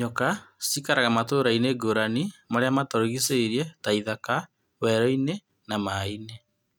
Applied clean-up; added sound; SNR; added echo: neural mask model RNNoise.